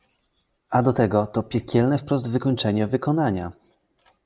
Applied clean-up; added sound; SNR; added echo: none; none; none; none.